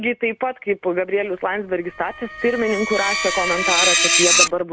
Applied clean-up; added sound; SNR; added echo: none; Screech; -1 dB; none.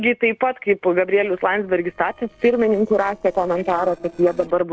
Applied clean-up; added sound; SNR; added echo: neural separator model SepFormer DNS4.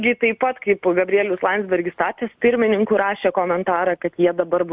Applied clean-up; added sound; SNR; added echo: none; none; none; none.